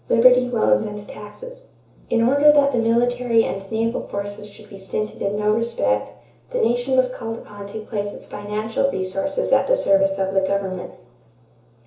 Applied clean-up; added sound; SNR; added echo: none; none; none; reverberation time 0.7 s.